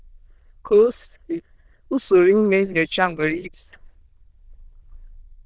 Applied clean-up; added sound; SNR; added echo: neural diffusion model UNIVERSE++.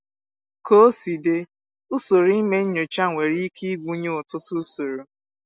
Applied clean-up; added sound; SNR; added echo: none; none; none; none.